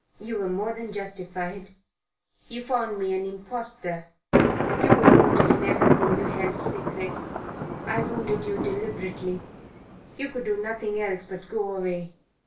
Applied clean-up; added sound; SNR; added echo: none; Thunder; -4 dB; reverberation time 0.3 s.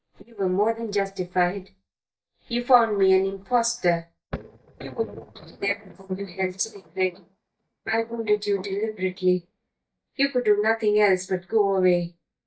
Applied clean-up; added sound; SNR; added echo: neural mask model DeepFilterNet 3.